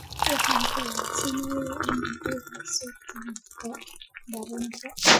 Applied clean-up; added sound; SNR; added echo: classical method Wiener filter.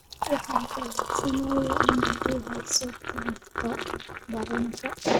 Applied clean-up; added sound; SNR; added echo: neural mask model RNNoise.